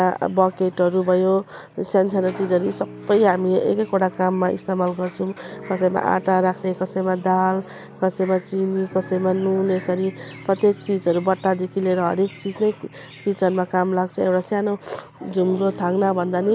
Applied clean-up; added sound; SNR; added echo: none; Piano; 19 dB; none.